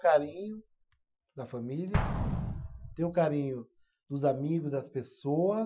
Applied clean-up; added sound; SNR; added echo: classical method Wiener filter.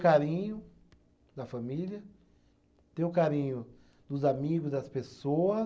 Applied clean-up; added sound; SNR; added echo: none; none; none; none.